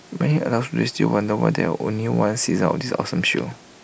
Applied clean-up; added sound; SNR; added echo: none; none; none; none.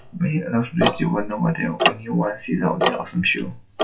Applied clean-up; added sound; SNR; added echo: classical method WPE with log-MMSE.